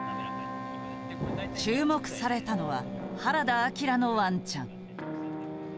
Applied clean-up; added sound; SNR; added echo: none; Explosion; 11 dB; none.